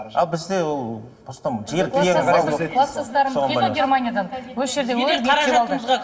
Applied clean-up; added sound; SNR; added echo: none; none; none; reverberation time 1.5 s.